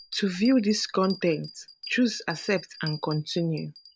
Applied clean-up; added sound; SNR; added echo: none; Bell; 17 dB; none.